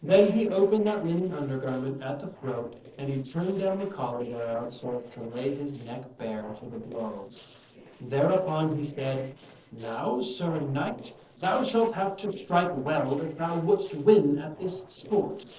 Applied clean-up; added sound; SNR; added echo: neural separator model SepFormer DNS4.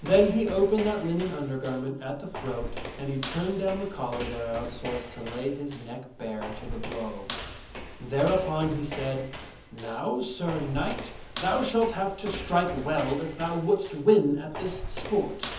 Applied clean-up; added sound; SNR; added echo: none; Walk, footsteps; 10 dB; reverberation time 0.7 s.